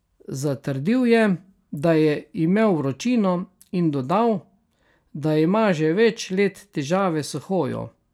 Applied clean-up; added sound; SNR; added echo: none; none; none; none.